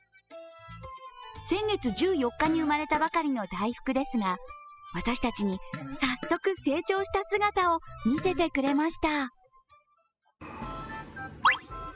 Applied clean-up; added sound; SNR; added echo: classical method spectral subtraction.